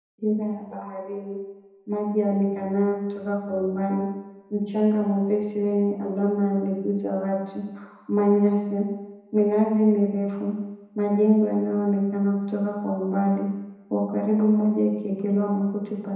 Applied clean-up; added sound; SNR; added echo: none; none; none; reverberation time 0.9 s.